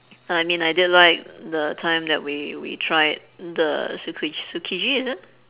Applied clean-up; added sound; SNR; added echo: none; none; none; none.